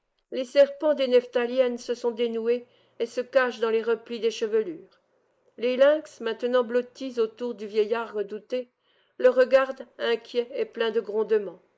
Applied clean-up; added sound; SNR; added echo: neural mask model Resemble Enhance denoiser.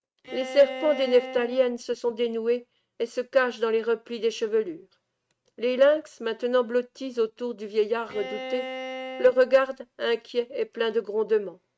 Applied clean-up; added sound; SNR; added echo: neural mask model RNNoise.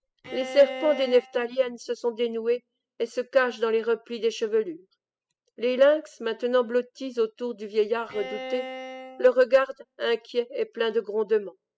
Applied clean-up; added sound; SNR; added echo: classical method spectral subtraction.